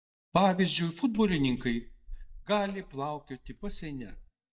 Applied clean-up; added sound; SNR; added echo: neural mask model DeepFilterNet 3.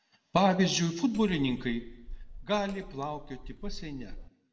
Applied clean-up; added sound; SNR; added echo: none; Hammer; 12 dB; reverberation time 0.8 s.